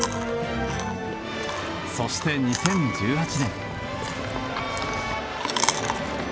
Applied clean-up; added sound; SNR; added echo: none; Wind instrument, woodwind instrument + Chewing, mastication; 5 dB; none.